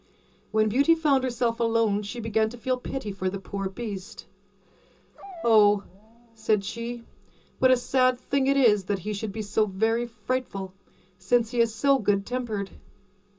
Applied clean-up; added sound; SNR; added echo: none; Dog; 18 dB; reverberation time 0.2 s.